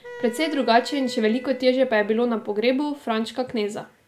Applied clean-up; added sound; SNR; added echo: none; Wind instrument, woodwind instrument; 17 dB; none.